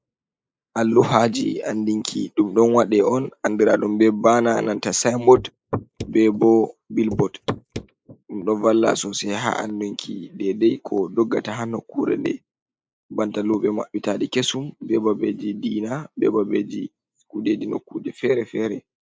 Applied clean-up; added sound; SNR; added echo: neural mask model Resemble Enhance denoiser.